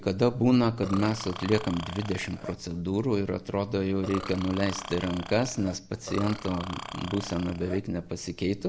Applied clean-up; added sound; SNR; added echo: none; Burping, eructation; 12 dB; none.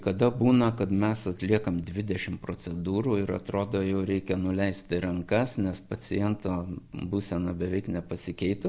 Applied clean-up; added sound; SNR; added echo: none; none; none; none.